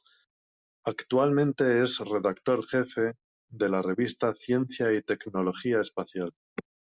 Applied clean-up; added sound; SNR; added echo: none; none; none; none.